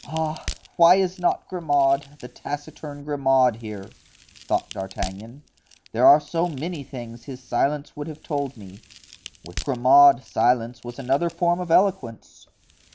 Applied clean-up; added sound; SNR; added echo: none; Crack; 18 dB; none.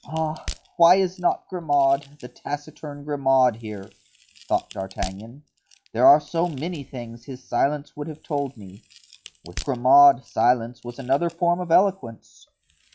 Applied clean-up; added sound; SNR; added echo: classical method log-MMSE.